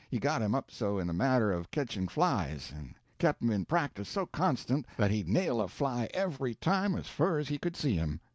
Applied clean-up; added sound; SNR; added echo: none; none; none; none.